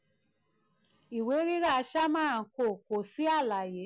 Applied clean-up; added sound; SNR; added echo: none; none; none; none.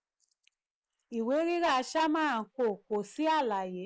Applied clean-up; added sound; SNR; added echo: neural mask model Resemble Enhance denoiser.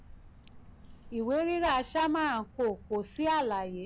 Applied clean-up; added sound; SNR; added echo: none; Drip / Water; 19 dB; none.